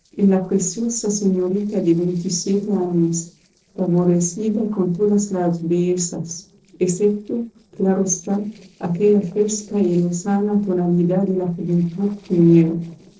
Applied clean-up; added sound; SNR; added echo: neural separator model SepFormer DNS4.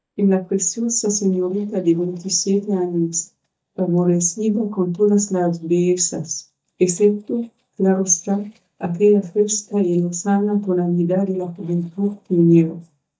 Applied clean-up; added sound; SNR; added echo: neural mask model DeepFilterNet 3.